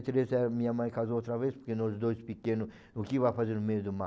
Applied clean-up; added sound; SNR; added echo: none; none; none; none.